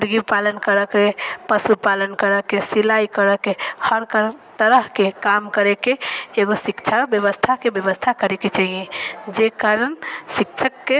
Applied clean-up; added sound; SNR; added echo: none; none; none; none.